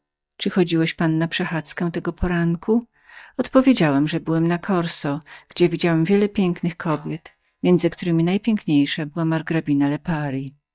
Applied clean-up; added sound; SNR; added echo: neural mask model DeepFilterNet 3.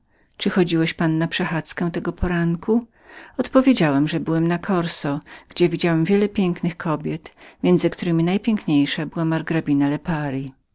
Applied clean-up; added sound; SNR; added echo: none; none; none; none.